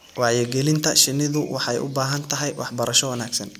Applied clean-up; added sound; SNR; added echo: none; none; none; none.